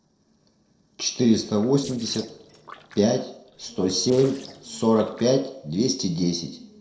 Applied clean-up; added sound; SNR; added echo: neural separator model SepFormer DNS4.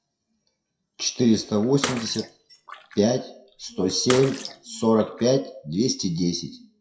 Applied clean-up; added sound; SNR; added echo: classical method WPE with log-MMSE.